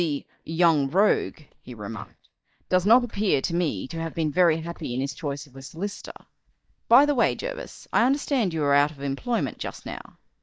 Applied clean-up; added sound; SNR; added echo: neural mask model DeepFilterNet 3.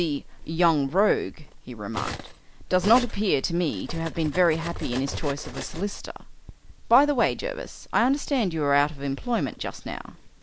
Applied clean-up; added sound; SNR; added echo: none; Cutlery, silverware; 15 dB; none.